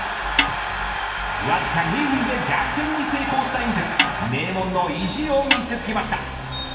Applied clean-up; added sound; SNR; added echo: none; Snare drum; 2 dB; reverberation time 1.4 s.